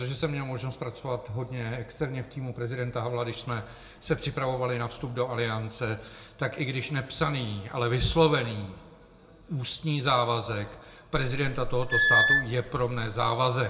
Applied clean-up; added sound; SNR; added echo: none; Squeak / Screech; -3 dB; reverberation time 0.5 s.